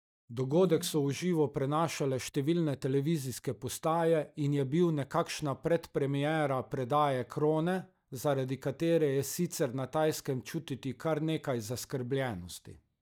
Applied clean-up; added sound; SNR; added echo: neural mask model DeepFilterNet 3.